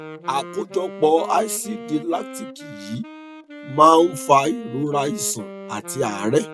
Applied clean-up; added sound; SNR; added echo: none; Wind instrument, woodwind instrument; 15 dB; none.